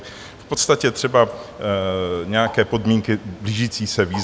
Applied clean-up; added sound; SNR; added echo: none; Bird; 19 dB; none.